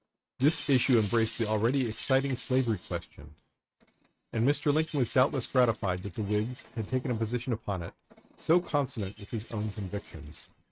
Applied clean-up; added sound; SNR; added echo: neural mask model RNNoise.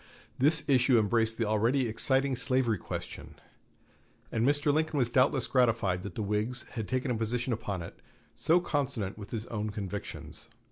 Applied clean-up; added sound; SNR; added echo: none; none; none; none.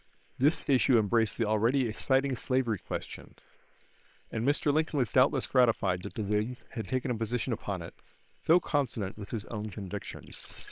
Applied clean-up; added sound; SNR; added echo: neural separator model SepFormer WHAM!.